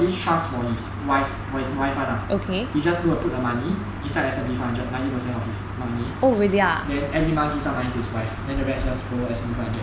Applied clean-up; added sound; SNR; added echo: none; none; none; none.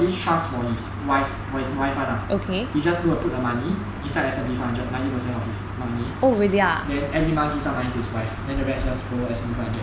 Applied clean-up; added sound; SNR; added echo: none; Engine; 17 dB; none.